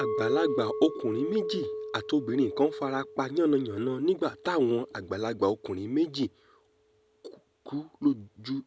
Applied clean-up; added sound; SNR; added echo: none; Chink, clink; 8 dB; none.